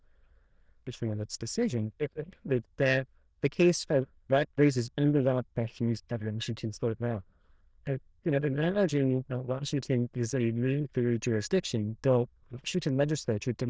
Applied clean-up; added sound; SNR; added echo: neural diffusion model UNIVERSE++.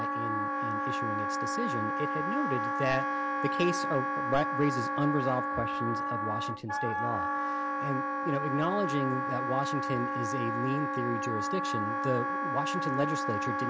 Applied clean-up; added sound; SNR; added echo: none; Wind instrument, woodwind instrument; -2 dB; none.